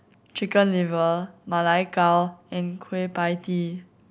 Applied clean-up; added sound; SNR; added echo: none; none; none; none.